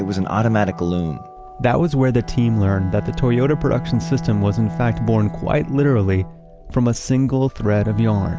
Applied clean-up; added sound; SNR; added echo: none; Bowed string instrument; 13 dB; none.